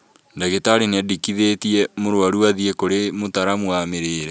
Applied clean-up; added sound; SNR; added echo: none; none; none; none.